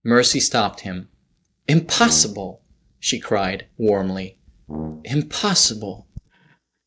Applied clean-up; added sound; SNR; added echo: neural mask model DeepFilterNet 3.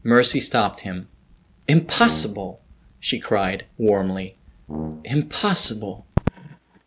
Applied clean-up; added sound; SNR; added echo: none; Brass instrument + Crackle; 12 dB; none.